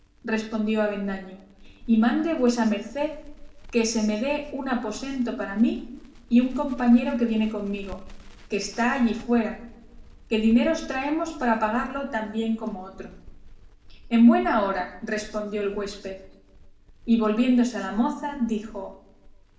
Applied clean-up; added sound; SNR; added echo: none; Crackle; 20 dB; reverberation time 0.6 s.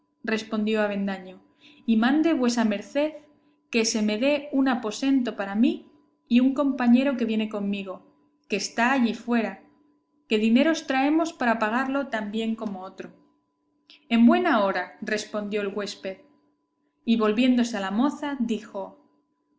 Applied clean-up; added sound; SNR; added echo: none; none; none; none.